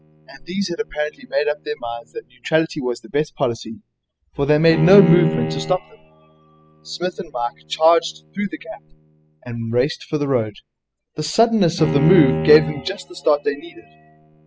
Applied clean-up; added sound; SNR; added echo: classical method spectral subtraction.